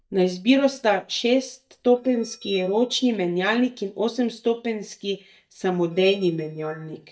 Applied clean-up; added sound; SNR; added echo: neural mask model DeepFilterNet 3.